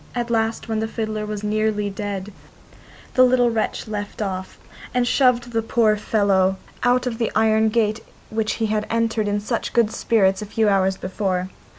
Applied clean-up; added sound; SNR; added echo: none; none; none; none.